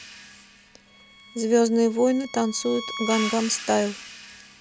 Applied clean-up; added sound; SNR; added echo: none; Bowed string instrument + Hi-hat; 12 dB; none.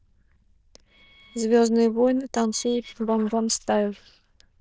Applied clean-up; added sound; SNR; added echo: neural diffusion model UNIVERSE++.